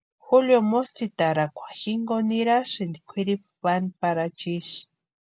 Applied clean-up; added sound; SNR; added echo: none; none; none; none.